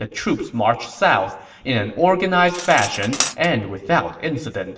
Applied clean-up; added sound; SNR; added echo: none; Cutlery, silverware; 11 dB; reverberation time 0.8 s.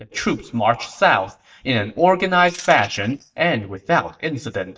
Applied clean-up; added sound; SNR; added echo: neural mask model DeepFilterNet 3.